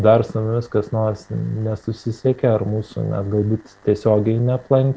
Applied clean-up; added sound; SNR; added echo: none; none; none; none.